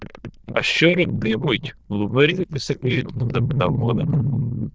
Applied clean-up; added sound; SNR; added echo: neural diffusion model UNIVERSE++.